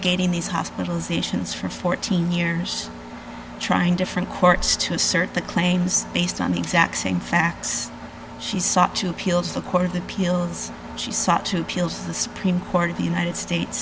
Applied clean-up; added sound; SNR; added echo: none; Engine; 14 dB; none.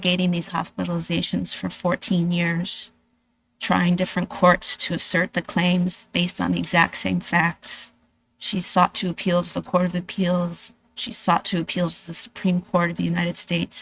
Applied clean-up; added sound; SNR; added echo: neural mask model RNNoise.